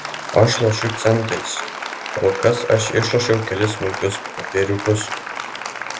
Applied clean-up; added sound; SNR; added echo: none; Applause; 8 dB; none.